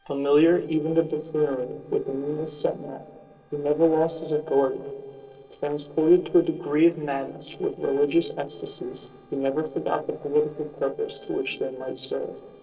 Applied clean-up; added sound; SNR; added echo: neural separator model SepFormer DNS4.